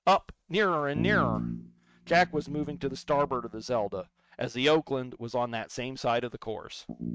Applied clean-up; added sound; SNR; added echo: neural mask model RNNoise.